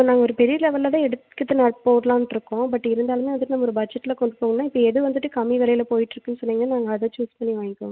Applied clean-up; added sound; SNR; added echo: none; none; none; none.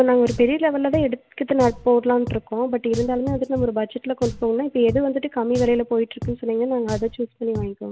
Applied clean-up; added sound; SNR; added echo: none; Drum; 13 dB; none.